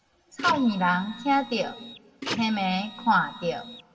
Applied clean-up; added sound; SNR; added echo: none; Printer; 11 dB; reverberation time 1.0 s.